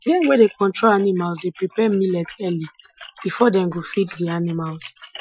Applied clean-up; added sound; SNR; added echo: classical method Wiener filter.